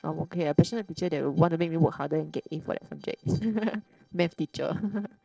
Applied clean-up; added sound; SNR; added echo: neural separator model SepFormer DNS4.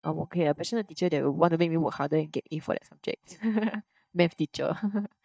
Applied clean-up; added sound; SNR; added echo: neural mask model DeepFilterNet 3.